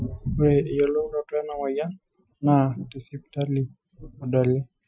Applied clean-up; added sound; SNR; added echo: classical method Wiener filter.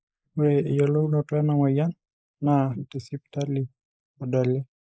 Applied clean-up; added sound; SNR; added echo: neural mask model Resemble Enhance denoiser.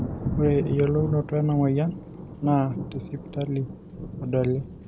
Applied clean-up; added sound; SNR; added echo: none; Thunder; 8 dB; none.